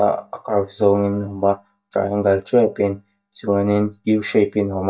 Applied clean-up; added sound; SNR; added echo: neural mask model DeepFilterNet 3.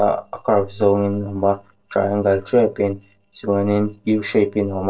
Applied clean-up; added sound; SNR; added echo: neural separator model SepFormer DNS4.